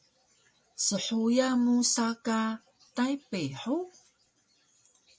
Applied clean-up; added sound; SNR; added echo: none; none; none; none.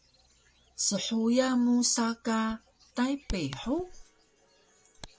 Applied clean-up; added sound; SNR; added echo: none; Bird vocalization, bird call, bird song; 18 dB; none.